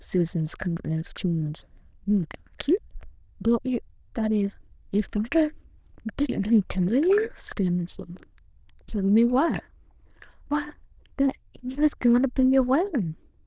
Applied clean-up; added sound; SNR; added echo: neural diffusion model UNIVERSE++.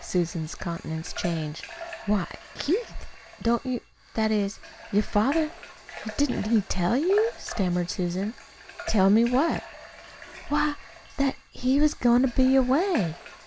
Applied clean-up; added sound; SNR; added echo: none; Water tap, faucet / Water; 16 dB; none.